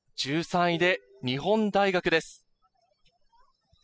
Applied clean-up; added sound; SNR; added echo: classical method spectral subtraction.